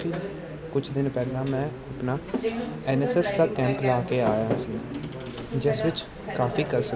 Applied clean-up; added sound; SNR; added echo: none; Burping, eructation; 16 dB; none.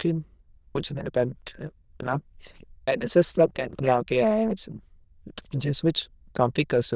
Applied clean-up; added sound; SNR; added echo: neural diffusion model UNIVERSE++.